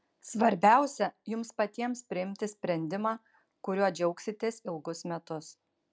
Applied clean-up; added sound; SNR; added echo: none; none; none; none.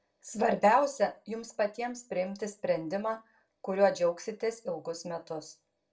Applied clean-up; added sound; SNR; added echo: none; none; none; reverberation time 0.2 s.